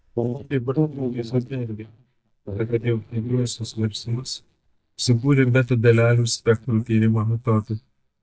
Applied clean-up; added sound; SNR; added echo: neural mask model DeepFilterNet 3.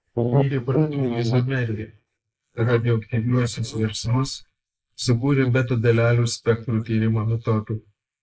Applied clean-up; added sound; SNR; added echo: neural mask model Resemble Enhance denoiser.